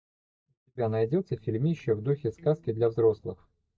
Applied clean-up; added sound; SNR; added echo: neural mask model DeepFilterNet 3.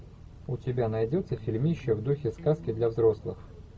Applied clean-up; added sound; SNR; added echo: none; Electric guitar; 16 dB; none.